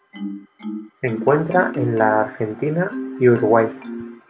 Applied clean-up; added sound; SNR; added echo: none; Marimba, xylophone; 10 dB; none.